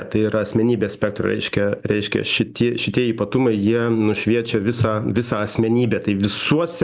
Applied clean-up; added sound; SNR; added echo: none; none; none; none.